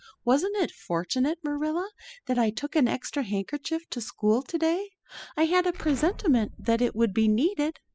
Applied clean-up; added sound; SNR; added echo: classical method spectral subtraction.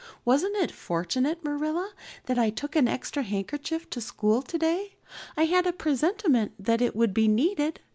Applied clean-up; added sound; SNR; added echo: none; none; none; none.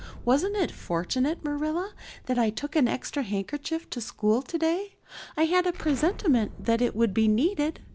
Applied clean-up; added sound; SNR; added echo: none; Explosion; 17 dB; none.